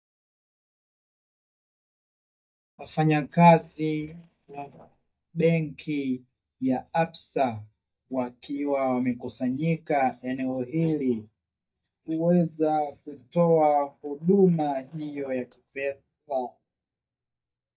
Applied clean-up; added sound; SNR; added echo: neural mask model DeepFilterNet 3.